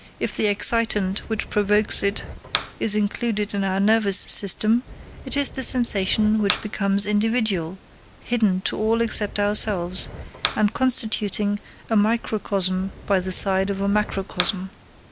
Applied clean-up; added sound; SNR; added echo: none; Fire; 14 dB; none.